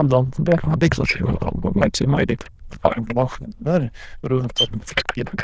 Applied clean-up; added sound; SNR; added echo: neural diffusion model UNIVERSE++.